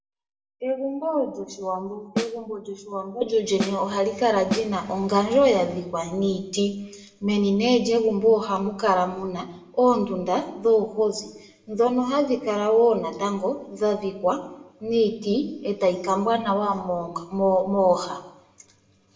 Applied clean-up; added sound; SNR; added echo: none; Snare drum; 6 dB; reverberation time 0.6 s.